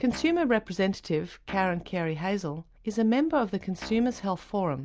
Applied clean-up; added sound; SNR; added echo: none; Guitar; 19 dB; none.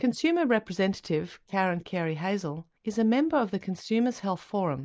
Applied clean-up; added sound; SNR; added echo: neural mask model Resemble Enhance denoiser.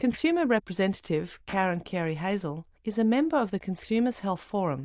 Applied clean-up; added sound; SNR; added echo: neural diffusion model UNIVERSE++.